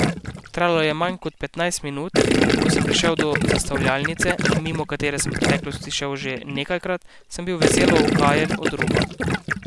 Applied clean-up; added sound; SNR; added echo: none; Gurgling; -2 dB; none.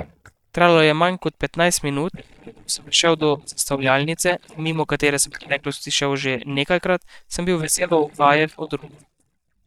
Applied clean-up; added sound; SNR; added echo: neural mask model DeepFilterNet 3.